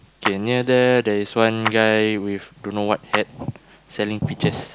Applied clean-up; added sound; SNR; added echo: none; Clapping; 12 dB; none.